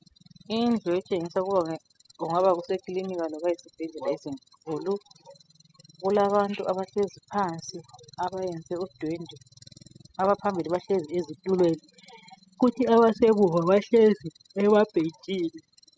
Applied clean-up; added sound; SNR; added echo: classical method spectral subtraction.